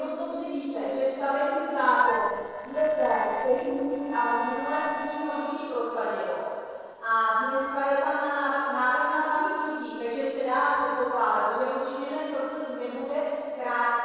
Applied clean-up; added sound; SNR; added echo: neural separator model SepFormer DNS4.